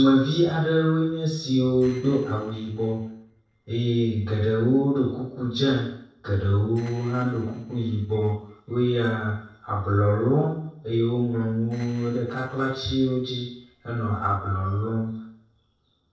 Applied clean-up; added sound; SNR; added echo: neural separator model SepFormer DNS4.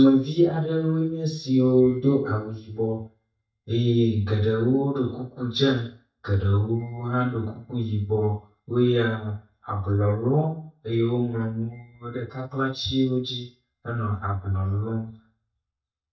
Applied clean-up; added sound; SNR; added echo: neural mask model DeepFilterNet 3.